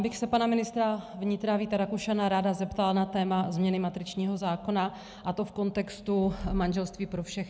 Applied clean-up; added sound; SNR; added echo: none; none; none; none.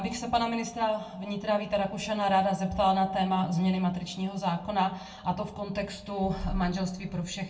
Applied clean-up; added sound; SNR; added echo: none; none; none; reverberation time 0.3 s.